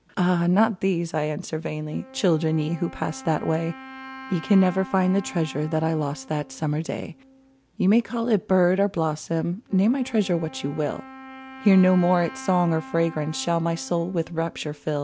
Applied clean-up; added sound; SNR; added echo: none; Wind instrument, woodwind instrument; 19 dB; none.